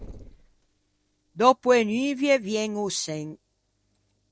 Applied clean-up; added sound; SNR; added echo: neural separator model SepFormer DNS4.